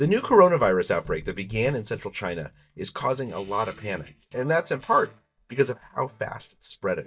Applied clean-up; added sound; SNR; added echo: neural mask model DeepFilterNet 3.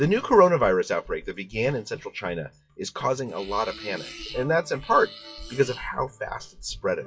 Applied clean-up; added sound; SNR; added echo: classical method WPE with log-MMSE.